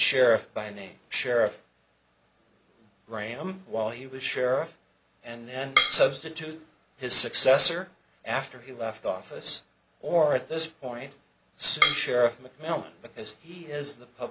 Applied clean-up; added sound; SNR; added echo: none; Drum kit; 0 dB; none.